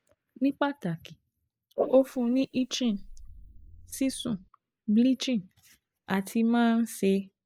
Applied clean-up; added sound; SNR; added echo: neural mask model Resemble Enhance denoiser.